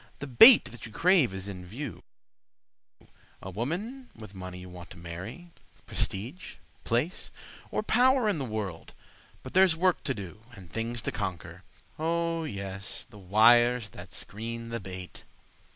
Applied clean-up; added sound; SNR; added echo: none; none; none; none.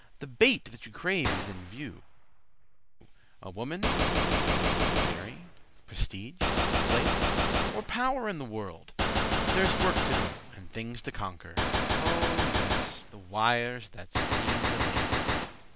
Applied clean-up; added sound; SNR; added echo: none; Gunshot, gunfire; -4 dB; none.